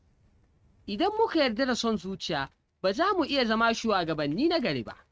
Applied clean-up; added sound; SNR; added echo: neural mask model RNNoise.